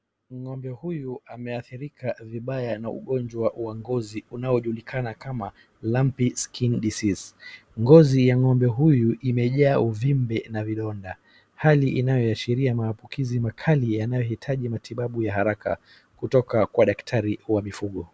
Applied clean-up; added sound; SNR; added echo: none; none; none; none.